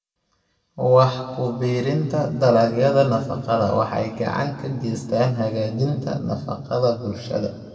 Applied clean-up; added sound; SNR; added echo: none; none; none; reverberation time 1.7 s.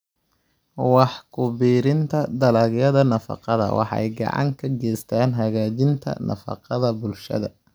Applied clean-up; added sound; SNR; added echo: none; none; none; none.